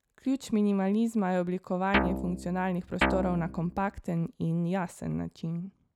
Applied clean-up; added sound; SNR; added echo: none; Guitar; 2 dB; none.